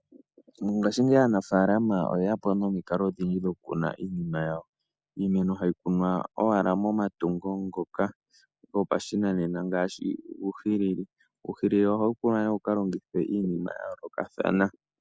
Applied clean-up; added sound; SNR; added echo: none; none; none; none.